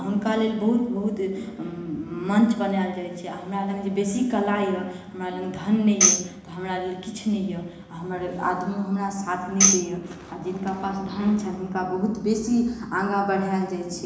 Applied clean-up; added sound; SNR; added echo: none; Tambourine; 0 dB; reverberation time 1.0 s.